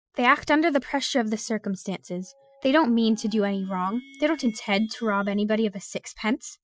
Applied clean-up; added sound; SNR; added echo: classical method Wiener filter.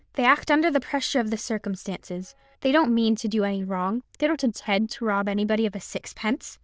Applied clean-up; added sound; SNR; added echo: neural diffusion model UNIVERSE++.